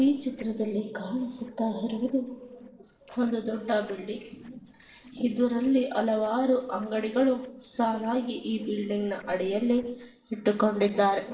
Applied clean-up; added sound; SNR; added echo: neural separator model SepFormer DNS4.